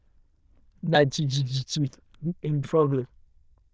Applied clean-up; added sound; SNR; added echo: neural diffusion model UNIVERSE++.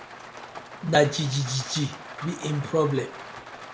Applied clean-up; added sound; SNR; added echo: none; Rain; 13 dB; none.